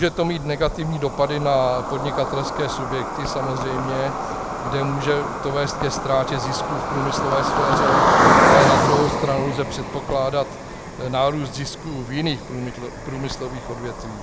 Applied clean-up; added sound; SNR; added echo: none; Cricket; -1 dB; none.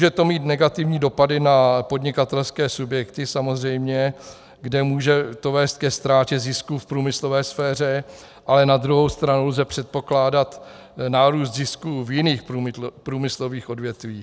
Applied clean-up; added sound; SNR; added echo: none; none; none; none.